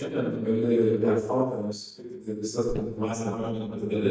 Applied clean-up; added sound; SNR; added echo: neural mask model DeepFilterNet 3.